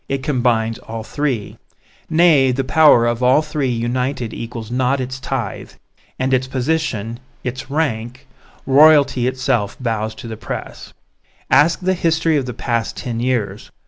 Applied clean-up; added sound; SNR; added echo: none; none; none; none.